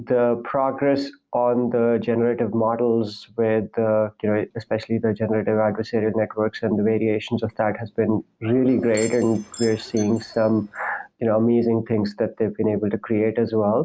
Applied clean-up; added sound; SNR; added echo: none; Door / Chime; 18 dB; none.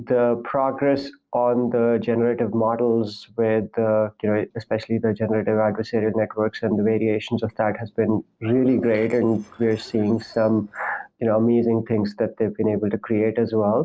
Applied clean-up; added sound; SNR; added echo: neural separator model SepFormer DNS4.